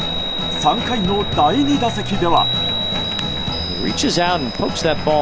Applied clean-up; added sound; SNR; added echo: none; Chime; 5 dB; none.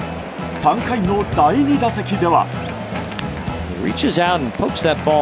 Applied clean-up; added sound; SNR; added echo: none; none; none; none.